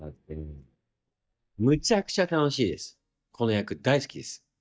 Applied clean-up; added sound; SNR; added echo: neural mask model DeepFilterNet 3.